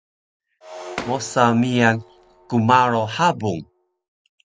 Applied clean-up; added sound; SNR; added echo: none; Shatter; 18 dB; none.